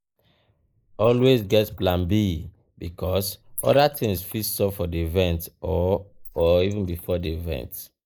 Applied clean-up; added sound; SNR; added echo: neural mask model Resemble Enhance denoiser.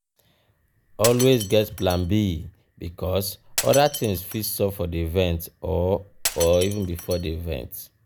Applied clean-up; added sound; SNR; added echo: none; Shatter; 12 dB; none.